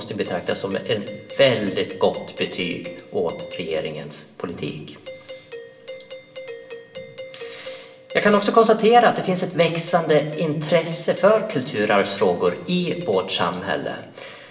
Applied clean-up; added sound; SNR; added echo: none; Doorbell; 16 dB; reverberation time 0.8 s.